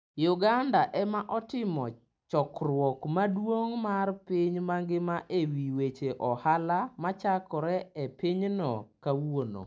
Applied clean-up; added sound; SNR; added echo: none; none; none; none.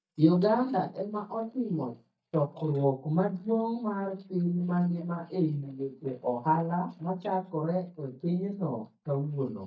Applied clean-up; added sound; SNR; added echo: neural mask model DeepFilterNet 3.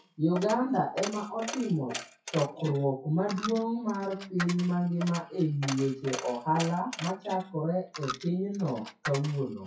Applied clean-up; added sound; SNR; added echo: classical method WPE with log-MMSE.